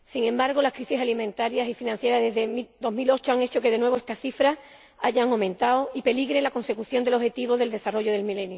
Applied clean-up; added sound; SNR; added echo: none; none; none; none.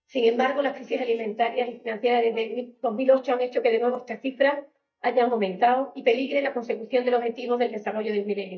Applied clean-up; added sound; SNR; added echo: neural mask model DeepFilterNet 3.